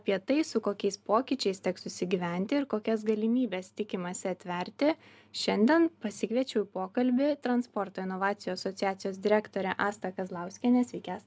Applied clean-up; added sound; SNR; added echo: none; none; none; none.